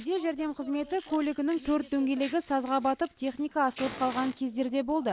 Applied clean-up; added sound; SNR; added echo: none; Fire; 19 dB; none.